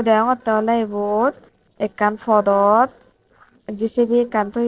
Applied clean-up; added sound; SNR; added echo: neural separator model SepFormer DNS4.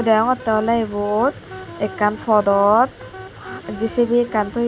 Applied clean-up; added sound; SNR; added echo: none; Wind instrument, woodwind instrument; 18 dB; none.